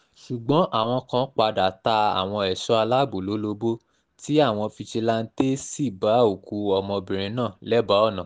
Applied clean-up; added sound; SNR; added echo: none; none; none; none.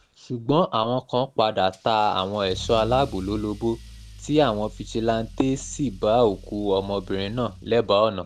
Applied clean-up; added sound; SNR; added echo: none; Engine starting / Accelerating, revving, vroom / Car; 17 dB; none.